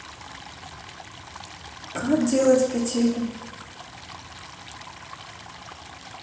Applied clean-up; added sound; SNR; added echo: none; Stream; 14 dB; reverberation time 0.9 s.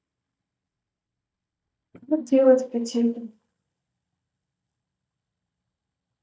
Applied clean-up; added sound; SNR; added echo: neural mask model DeepFilterNet 3.